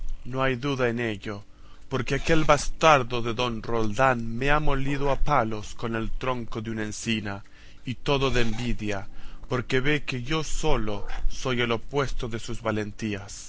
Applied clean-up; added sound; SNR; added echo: none; Meow / Purr; 0 dB; none.